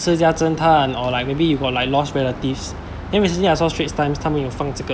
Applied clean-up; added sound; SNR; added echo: none; none; none; none.